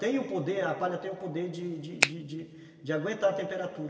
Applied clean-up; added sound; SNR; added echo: none; Finger snapping; -4 dB; reverberation time 1.8 s.